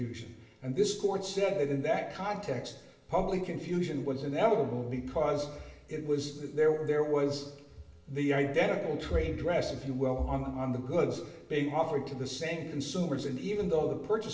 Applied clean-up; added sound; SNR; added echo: none; none; none; reverberation time 0.9 s.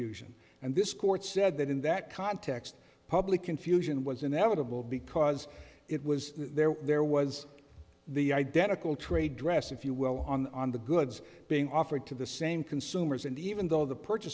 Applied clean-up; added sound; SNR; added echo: none; none; none; none.